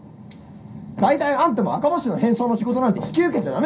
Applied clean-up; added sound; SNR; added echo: none; none; none; reverberation time 0.3 s.